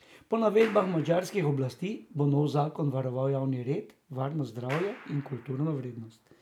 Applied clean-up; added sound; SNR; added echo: none; Clapping; 20 dB; none.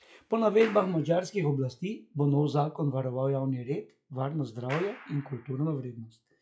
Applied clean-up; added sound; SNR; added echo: classical method log-MMSE.